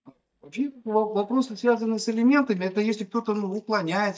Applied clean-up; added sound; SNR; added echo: neural mask model DeepFilterNet 3.